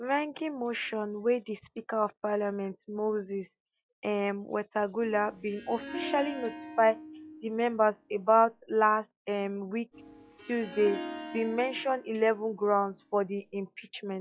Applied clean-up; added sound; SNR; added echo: classical method log-MMSE.